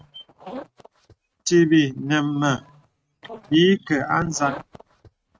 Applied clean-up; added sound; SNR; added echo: neural mask model RNNoise.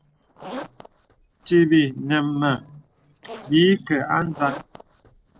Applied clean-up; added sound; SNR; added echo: neural separator model SepFormer DNS4.